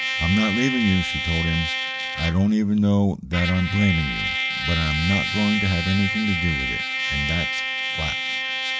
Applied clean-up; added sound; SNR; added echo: none; Trumpet; 3 dB; none.